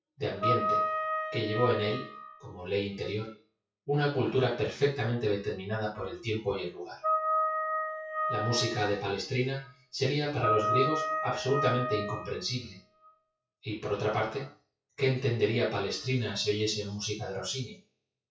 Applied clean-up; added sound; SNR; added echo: classical method WPE with log-MMSE.